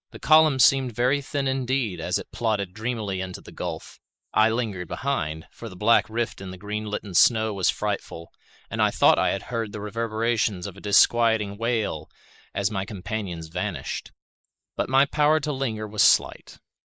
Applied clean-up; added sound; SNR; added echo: neural mask model Resemble Enhance denoiser.